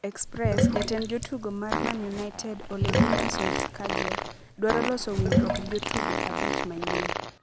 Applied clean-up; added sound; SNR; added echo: none; Fart + Sink (filling or washing); -4 dB; none.